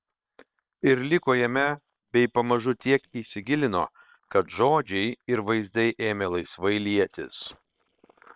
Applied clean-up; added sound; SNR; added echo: neural separator model SepFormer WHAM!.